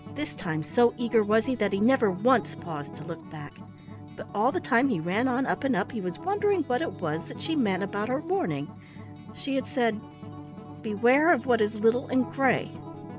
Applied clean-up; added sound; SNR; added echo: none; Acoustic guitar; 13 dB; none.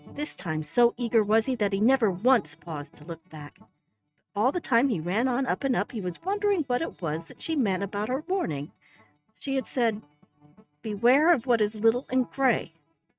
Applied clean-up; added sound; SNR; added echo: neural mask model RNNoise.